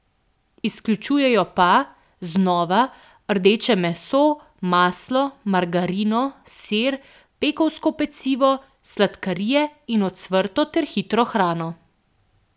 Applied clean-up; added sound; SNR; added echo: none; none; none; none.